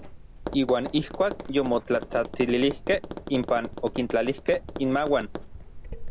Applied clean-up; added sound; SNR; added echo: none; Tap; 10 dB; none.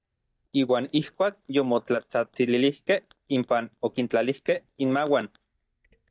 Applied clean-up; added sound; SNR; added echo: neural mask model DeepFilterNet 3.